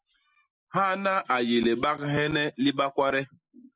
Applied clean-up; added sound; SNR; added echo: neural mask model Resemble Enhance denoiser.